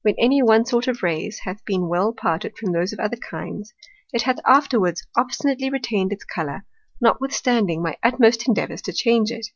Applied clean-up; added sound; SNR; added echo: none; none; none; none.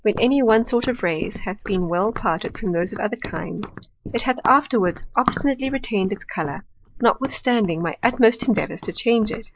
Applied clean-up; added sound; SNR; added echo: neural mask model Resemble Enhance denoiser.